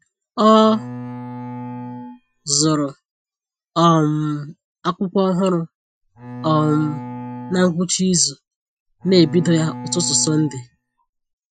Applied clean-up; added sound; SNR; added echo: classical method Wiener filter.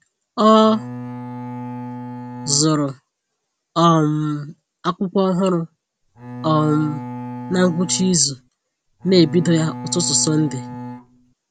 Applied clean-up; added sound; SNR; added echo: none; Bowed string instrument; 11 dB; none.